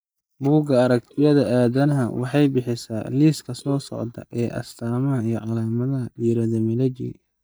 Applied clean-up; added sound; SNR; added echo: neural mask model DeepFilterNet 3.